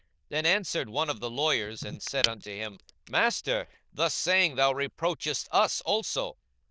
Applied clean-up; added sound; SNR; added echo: neural diffusion model UNIVERSE++.